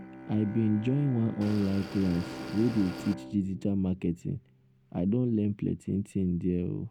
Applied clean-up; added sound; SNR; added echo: none; Bowed string instrument + Motor vehicle (road) / Engine; 15 dB; none.